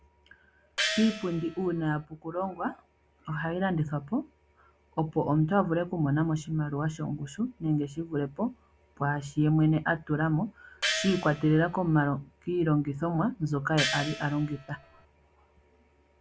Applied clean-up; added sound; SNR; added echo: none; Gong; 6 dB; none.